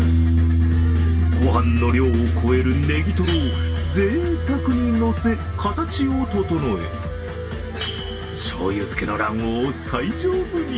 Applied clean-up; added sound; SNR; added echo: none; Piano; -1 dB; reverberation time 0.1 s.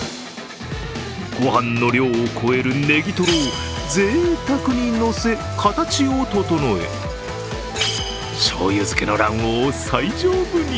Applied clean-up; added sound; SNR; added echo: none; none; none; none.